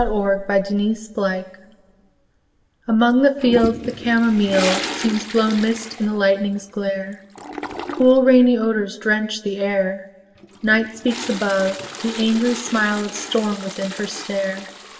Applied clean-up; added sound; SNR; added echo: none; Toilet flush; 12 dB; reverberation time 1.0 s.